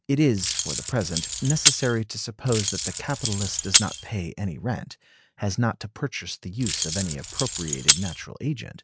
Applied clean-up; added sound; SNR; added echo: none; Keys jangling; -2 dB; none.